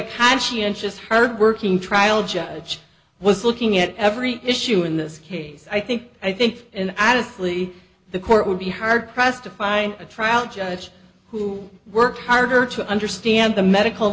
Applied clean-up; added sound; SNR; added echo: none; none; none; none.